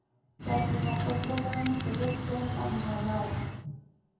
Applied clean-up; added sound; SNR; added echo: none; Bird; -3 dB; reverberation time 1.0 s.